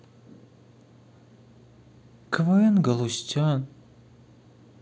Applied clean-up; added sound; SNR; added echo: none; none; none; none.